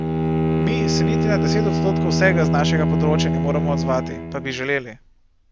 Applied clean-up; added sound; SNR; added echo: none; Bowed string instrument; -5 dB; none.